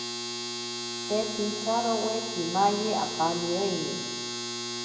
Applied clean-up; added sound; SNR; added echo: none; Domestic sounds, home sounds; 4 dB; reverberation time 1.0 s.